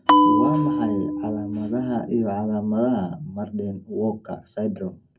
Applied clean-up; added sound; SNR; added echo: none; Bell; -3 dB; reverberation time 0.3 s.